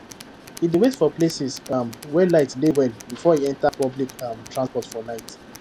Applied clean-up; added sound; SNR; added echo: none; Mechanisms + Tools; 19 dB; none.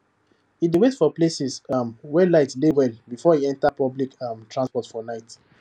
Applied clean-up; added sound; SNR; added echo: none; none; none; none.